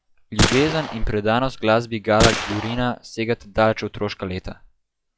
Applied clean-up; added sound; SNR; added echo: classical method log-MMSE.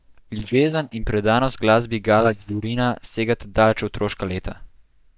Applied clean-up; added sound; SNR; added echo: neural mask model DeepFilterNet 3.